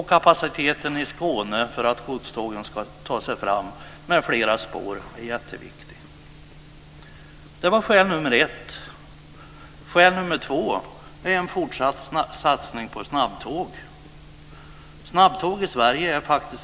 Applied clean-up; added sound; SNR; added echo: none; none; none; none.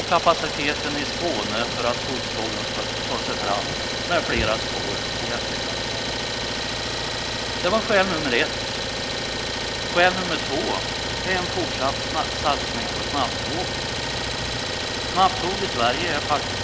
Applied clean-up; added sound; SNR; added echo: none; Idling; 0 dB; none.